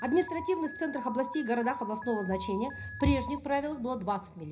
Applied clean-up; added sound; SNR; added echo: none; Alarm; 11 dB; reverberation time 0.5 s.